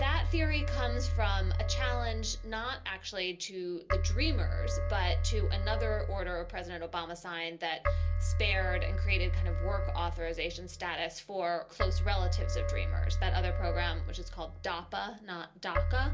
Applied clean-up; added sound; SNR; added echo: none; Keyboard (musical); -5 dB; reverberation time 0.2 s.